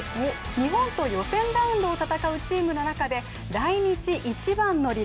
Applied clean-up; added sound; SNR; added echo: none; none; none; none.